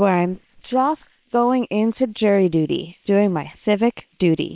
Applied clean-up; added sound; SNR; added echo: neural separator model SepFormer WHAM!.